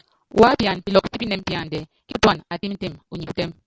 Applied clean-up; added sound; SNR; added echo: none; none; none; none.